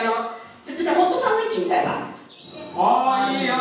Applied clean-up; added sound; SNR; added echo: none; none; none; reverberation time 0.6 s.